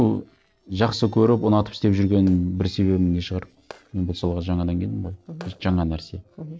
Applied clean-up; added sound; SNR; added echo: neural separator model SepFormer DNS4.